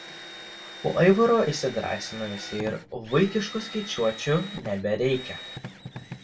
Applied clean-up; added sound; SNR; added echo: none; Drill; 14 dB; reverberation time 0.2 s.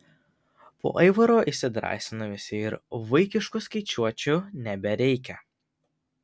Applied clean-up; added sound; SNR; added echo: none; none; none; none.